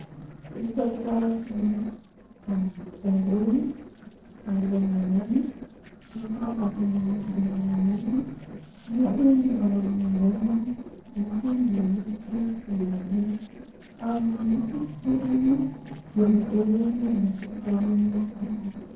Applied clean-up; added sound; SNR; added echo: neural separator model SepFormer DNS4.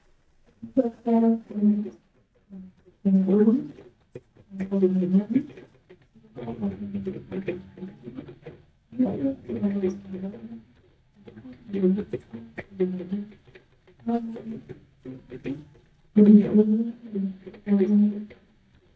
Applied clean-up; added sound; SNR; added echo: neural mask model DeepFilterNet 3.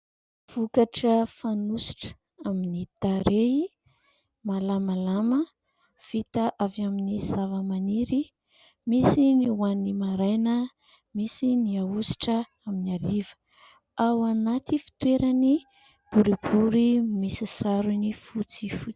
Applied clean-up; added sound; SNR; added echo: none; none; none; none.